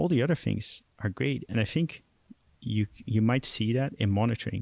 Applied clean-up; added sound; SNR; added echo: none; none; none; none.